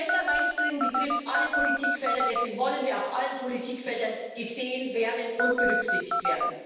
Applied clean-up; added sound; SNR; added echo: none; Telephone; -4 dB; reverberation time 1.2 s.